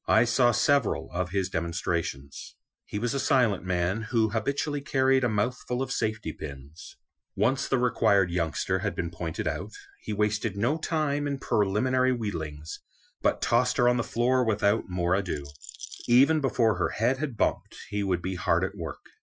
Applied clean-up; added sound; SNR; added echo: classical method Wiener filter.